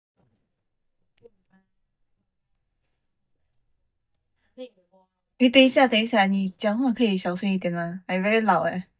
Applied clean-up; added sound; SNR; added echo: neural mask model DeepFilterNet 3.